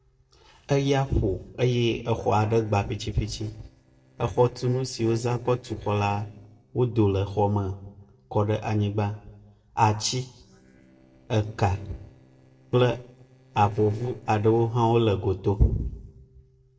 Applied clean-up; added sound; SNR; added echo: neural separator model SepFormer DNS4.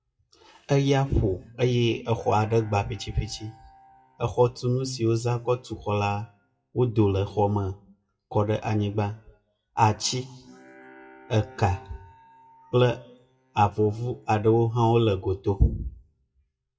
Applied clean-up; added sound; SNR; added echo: classical method WPE with log-MMSE.